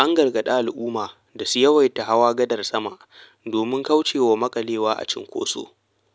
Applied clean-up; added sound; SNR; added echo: none; none; none; none.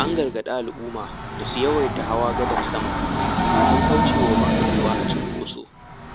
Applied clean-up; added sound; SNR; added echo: none; Train; -4 dB; none.